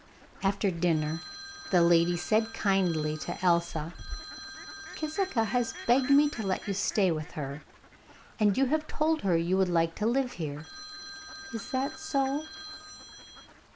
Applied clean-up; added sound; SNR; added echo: none; Telephone + Fowl; 15 dB; none.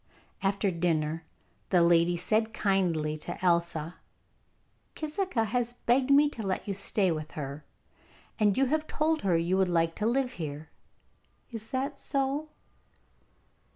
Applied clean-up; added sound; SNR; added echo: none; none; none; none.